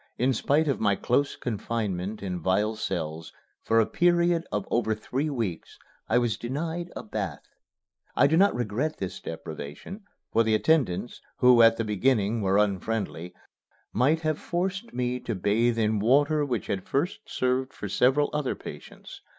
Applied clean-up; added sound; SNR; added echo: neural mask model Resemble Enhance denoiser.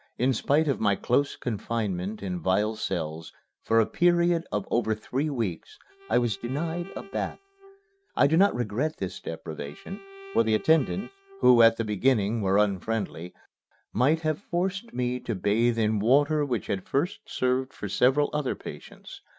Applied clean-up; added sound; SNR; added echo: neural mask model RNNoise.